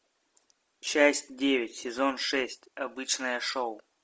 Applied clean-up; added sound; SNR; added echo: none; none; none; none.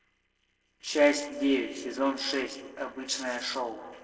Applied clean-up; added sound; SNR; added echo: neural separator model SepFormer DNS4.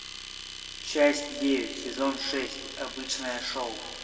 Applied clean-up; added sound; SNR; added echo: none; Domestic sounds, home sounds; 10 dB; reverberation time 1.8 s.